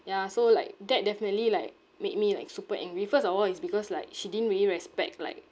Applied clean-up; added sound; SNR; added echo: none; none; none; none.